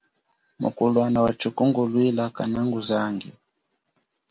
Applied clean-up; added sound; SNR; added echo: none; none; none; none.